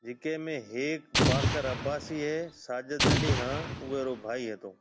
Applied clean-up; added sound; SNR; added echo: none; Explosion; -5 dB; none.